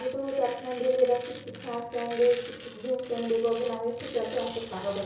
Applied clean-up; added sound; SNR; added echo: none; Tearing; 14 dB; reverberation time 0.6 s.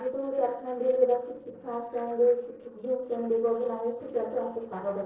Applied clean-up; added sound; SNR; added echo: neural separator model SepFormer DNS4.